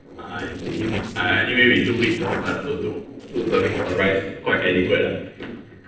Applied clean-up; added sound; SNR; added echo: neural separator model SepFormer DNS4.